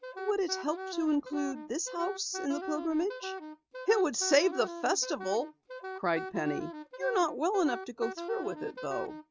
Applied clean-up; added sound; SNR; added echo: none; Wind instrument, woodwind instrument; 9 dB; none.